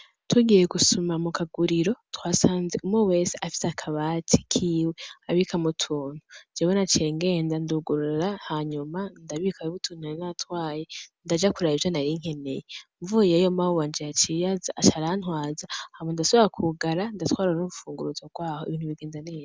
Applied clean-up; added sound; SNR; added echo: none; none; none; none.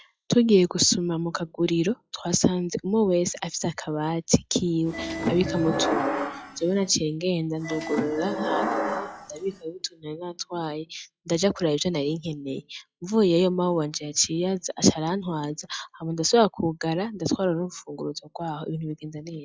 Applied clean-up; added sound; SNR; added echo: classical method log-MMSE.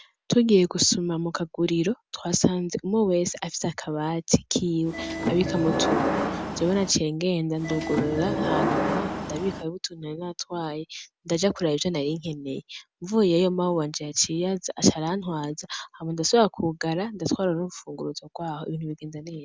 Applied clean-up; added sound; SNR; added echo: none; Subway, metro, underground / Sliding door; 1 dB; none.